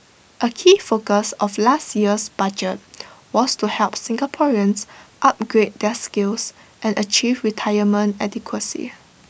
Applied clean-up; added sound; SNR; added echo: none; none; none; none.